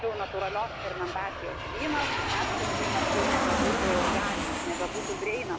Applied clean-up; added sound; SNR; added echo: none; Aircraft; -3 dB; none.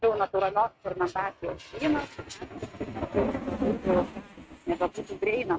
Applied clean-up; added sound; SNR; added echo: neural mask model RNNoise.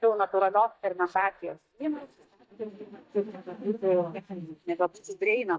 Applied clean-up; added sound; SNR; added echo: neural mask model DeepFilterNet 3.